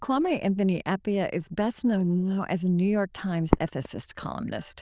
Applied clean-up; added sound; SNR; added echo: neural diffusion model UNIVERSE++.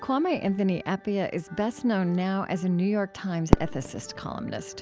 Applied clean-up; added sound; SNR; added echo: none; Fireworks; 5 dB; none.